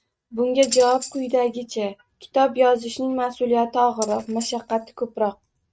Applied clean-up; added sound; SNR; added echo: neural mask model RNNoise.